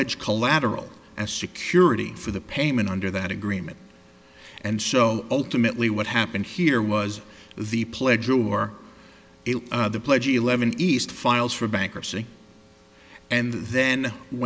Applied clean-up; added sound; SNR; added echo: none; none; none; none.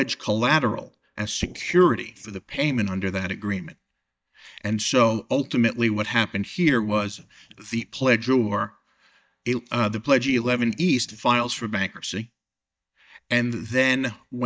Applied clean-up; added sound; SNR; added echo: neural mask model DeepFilterNet 3.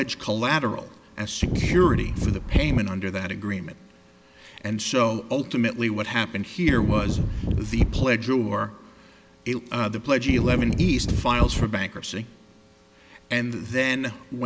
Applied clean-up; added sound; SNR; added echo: none; Wind; -2 dB; none.